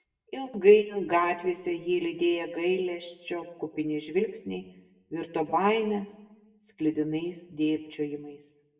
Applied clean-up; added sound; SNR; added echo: none; none; none; reverberation time 0.7 s.